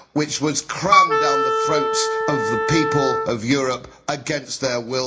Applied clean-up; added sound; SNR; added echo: none; Wind instrument, woodwind instrument; -4 dB; reverberation time 0.4 s.